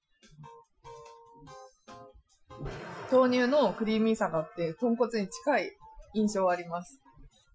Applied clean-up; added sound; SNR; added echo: classical method Wiener filter.